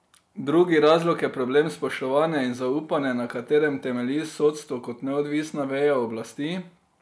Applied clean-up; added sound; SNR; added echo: none; none; none; none.